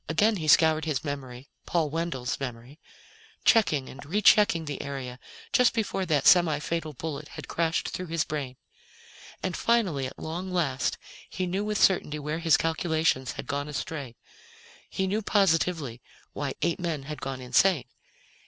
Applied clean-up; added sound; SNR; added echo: none; none; none; none.